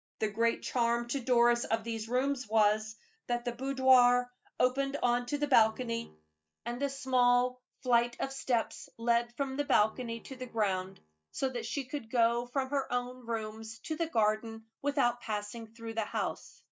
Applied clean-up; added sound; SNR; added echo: neural mask model DeepFilterNet 3.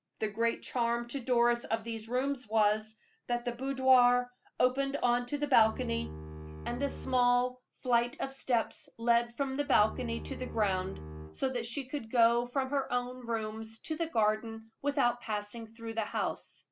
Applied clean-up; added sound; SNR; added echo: none; Bowed string instrument; 11 dB; none.